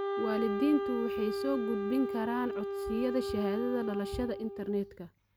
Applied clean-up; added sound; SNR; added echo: none; Wind instrument, woodwind instrument; 3 dB; none.